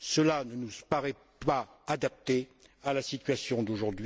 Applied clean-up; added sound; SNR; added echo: none; none; none; none.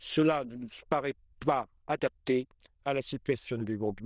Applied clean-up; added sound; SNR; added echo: neural diffusion model UNIVERSE++.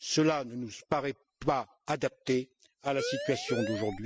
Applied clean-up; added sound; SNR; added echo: classical method spectral subtraction.